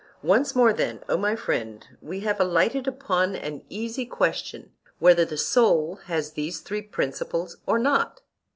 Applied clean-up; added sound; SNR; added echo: none; none; none; none.